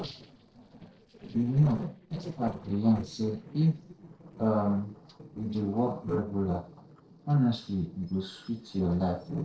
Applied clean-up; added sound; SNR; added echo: neural separator model SepFormer DNS4.